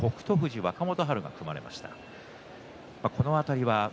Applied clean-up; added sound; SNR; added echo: none; none; none; none.